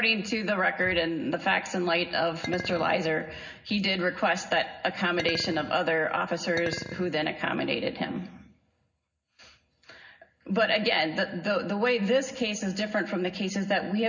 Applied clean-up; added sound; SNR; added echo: none; Chink, clink; 11 dB; reverberation time 0.4 s.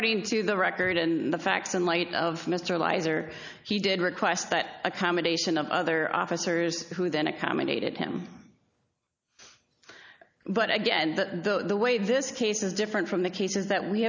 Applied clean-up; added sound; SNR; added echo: none; none; none; none.